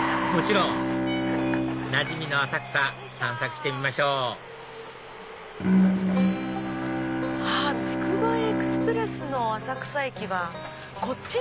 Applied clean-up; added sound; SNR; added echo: none; Bowed string instrument; -1 dB; none.